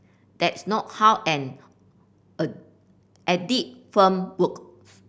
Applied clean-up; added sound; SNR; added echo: none; none; none; none.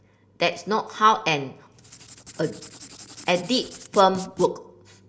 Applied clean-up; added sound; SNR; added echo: none; Writing; 17 dB; reverberation time 0.4 s.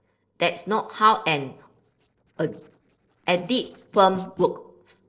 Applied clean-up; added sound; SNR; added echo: neural separator model SepFormer DNS4.